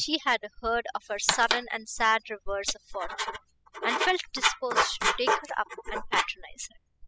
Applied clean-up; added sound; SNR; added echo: classical method spectral subtraction.